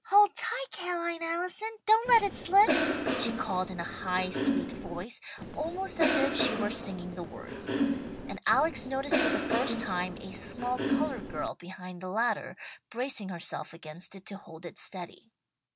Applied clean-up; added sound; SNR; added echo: none; Cough; 0 dB; none.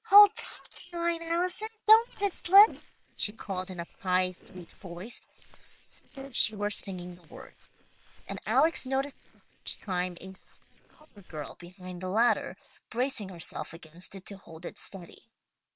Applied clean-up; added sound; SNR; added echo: neural separator model SepFormer WHAM!.